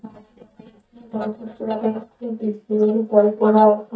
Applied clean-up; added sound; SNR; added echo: neural mask model DeepFilterNet 3.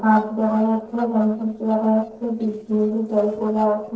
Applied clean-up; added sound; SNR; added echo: neural separator model SepFormer DNS4.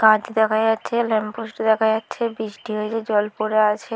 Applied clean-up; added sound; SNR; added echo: none; none; none; none.